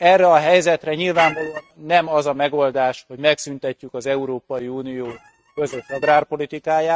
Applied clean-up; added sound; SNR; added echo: neural mask model RNNoise.